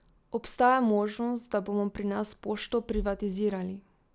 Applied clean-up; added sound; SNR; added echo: none; none; none; none.